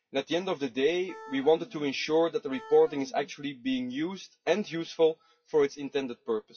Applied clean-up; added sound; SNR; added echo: classical method WPE with log-MMSE.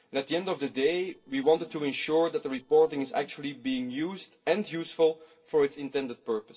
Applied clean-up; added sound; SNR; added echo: neural separator model SepFormer DNS4.